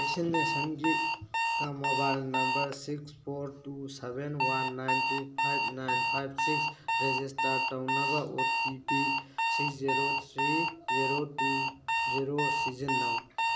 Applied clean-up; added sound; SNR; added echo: none; Alarm; -4 dB; none.